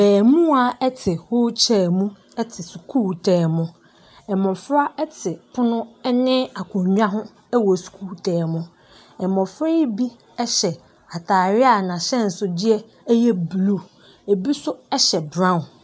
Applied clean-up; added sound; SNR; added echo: none; none; none; none.